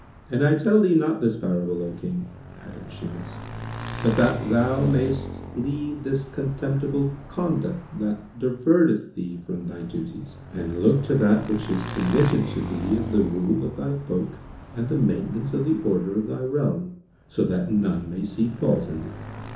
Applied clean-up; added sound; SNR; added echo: none; Motorcycle / Engine; 12 dB; reverberation time 0.7 s.